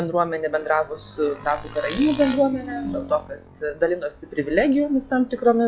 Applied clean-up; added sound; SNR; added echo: classical method log-MMSE.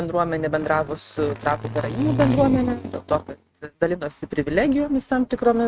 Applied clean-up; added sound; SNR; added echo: neural mask model RNNoise.